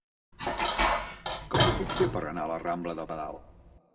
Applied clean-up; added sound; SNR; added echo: none; Dishes, pots, and pans; -4 dB; reverberation time 1.4 s.